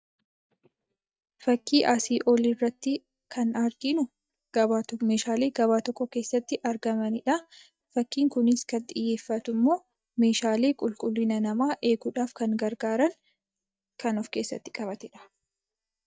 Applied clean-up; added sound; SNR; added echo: neural mask model DeepFilterNet 3.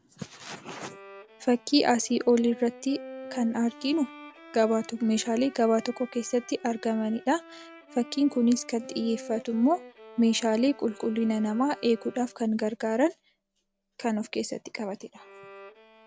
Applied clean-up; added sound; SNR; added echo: none; Bowed string instrument; 20 dB; none.